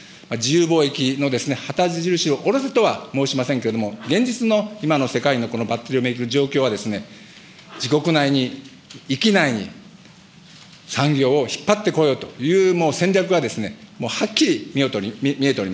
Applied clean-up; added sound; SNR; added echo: none; none; none; none.